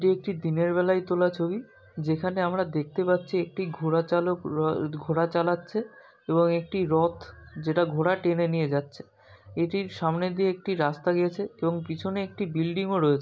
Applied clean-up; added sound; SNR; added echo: none; none; none; none.